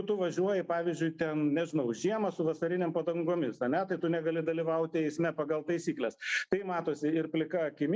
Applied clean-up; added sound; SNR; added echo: none; none; none; none.